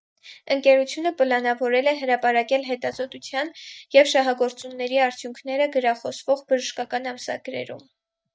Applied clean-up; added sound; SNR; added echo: neural mask model DeepFilterNet 3.